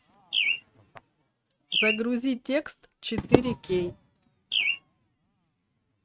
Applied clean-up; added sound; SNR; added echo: neural mask model RNNoise.